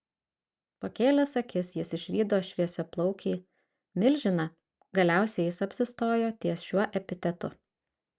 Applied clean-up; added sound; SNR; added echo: none; none; none; none.